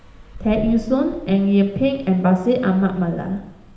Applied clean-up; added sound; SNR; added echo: none; Car passing by; 18 dB; reverberation time 0.8 s.